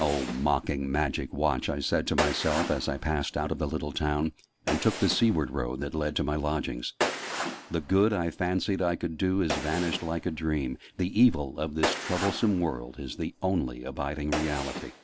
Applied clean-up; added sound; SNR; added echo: none; Gunshot, gunfire; 9 dB; none.